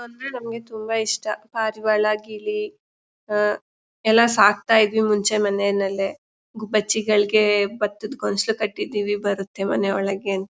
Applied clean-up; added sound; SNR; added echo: none; none; none; none.